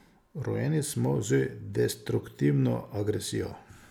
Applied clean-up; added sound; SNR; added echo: none; none; none; none.